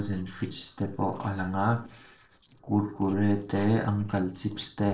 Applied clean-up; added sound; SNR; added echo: neural separator model SepFormer DNS4.